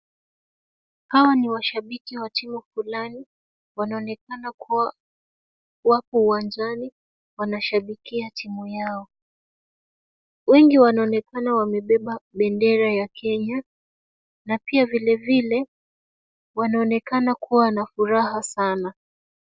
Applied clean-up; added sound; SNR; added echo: none; none; none; none.